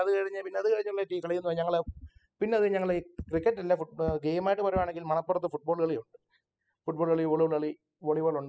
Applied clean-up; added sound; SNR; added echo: classical method spectral subtraction.